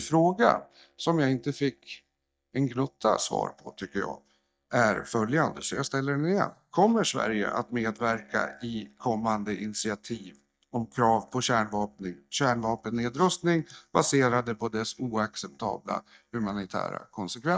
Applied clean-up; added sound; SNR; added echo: neural mask model DeepFilterNet 3.